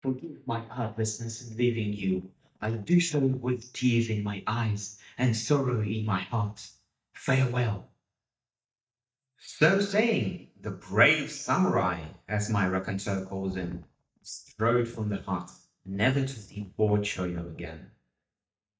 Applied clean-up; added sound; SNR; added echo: neural mask model DeepFilterNet 3.